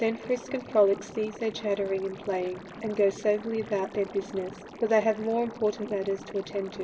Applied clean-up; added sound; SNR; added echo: none; Liquid; 15 dB; reverberation time 1.8 s.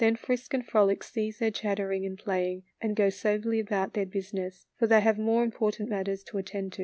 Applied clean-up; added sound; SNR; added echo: none; none; none; none.